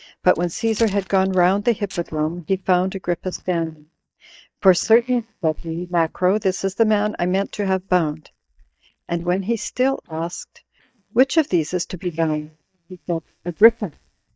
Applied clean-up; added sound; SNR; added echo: neural mask model DeepFilterNet 3.